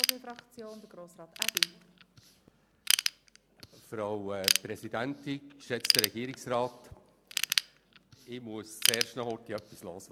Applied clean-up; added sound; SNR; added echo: none; Ratchet, pawl / Tools; -5 dB; none.